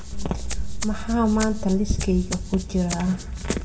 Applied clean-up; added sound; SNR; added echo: none; Rattle (instrument); 15 dB; reverberation time 1.3 s.